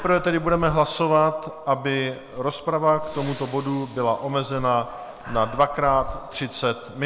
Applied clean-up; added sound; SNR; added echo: none; Breathing; 15 dB; none.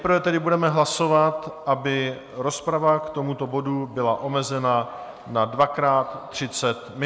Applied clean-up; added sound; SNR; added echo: none; none; none; none.